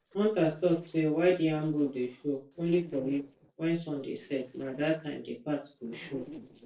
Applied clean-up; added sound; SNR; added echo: neural separator model SepFormer DNS4.